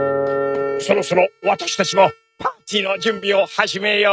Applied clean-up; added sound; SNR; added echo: neural mask model RNNoise.